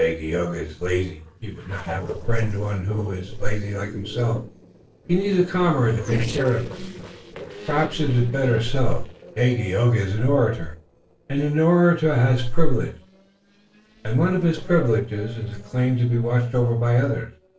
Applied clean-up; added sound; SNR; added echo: neural separator model SepFormer DNS4.